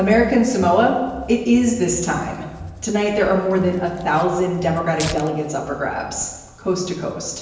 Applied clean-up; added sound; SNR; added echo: none; Tearing; 20 dB; reverberation time 1.0 s.